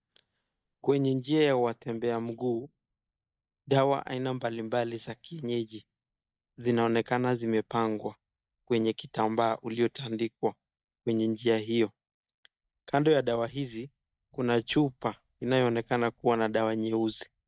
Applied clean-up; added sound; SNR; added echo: neural mask model DeepFilterNet 3.